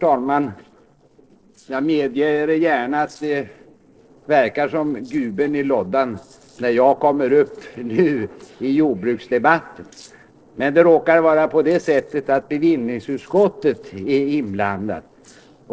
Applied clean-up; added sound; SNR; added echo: neural separator model SepFormer DNS4.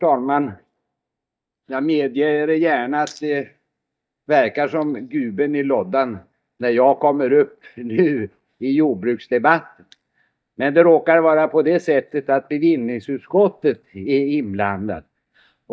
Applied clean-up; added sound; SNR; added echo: neural mask model DeepFilterNet 3.